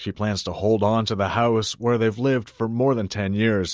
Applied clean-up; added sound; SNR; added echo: none; none; none; none.